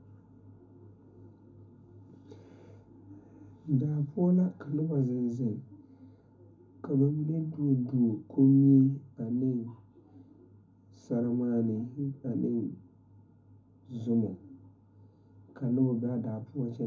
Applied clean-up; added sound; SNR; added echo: none; none; none; reverberation time 0.3 s.